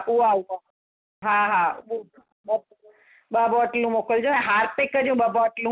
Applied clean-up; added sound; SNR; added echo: none; none; none; none.